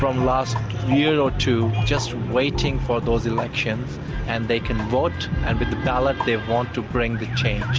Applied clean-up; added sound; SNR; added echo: none; none; none; none.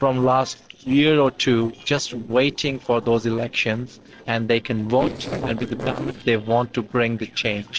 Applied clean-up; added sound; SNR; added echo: neural separator model SepFormer DNS4.